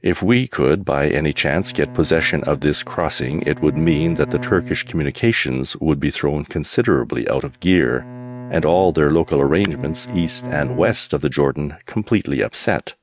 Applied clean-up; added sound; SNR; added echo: neural mask model RNNoise.